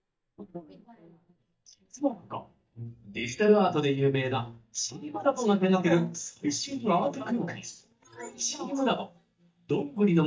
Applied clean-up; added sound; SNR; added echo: neural mask model DeepFilterNet 3.